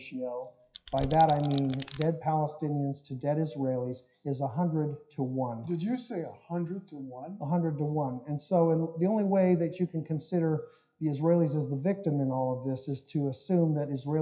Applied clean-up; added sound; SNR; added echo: classical method WPE with log-MMSE.